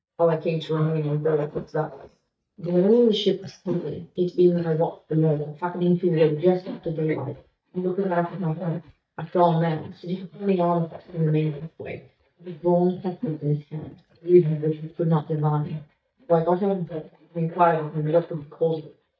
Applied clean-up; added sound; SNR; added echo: neural mask model DeepFilterNet 3.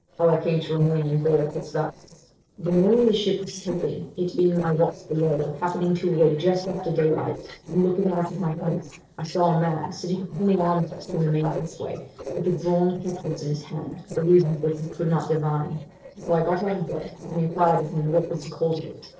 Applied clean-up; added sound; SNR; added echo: neural separator model SepFormer DNS4.